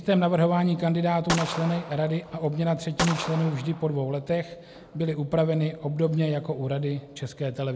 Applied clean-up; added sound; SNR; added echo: none; Gunshot, gunfire; 9 dB; none.